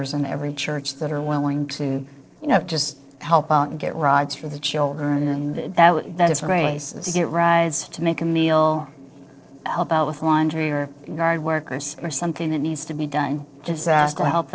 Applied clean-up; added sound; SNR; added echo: neural separator model SepFormer DNS4.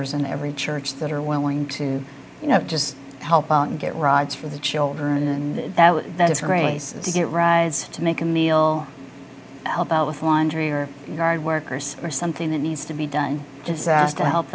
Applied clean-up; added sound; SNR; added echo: none; none; none; none.